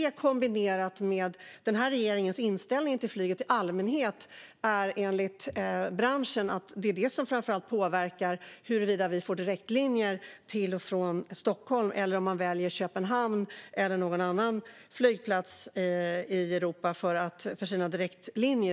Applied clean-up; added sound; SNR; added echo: none; none; none; none.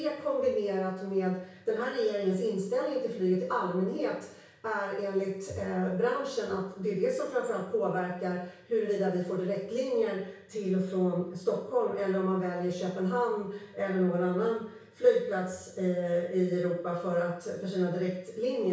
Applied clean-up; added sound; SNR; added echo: none; none; none; reverberation time 0.6 s.